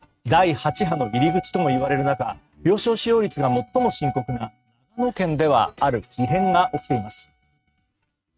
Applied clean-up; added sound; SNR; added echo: neural mask model RNNoise.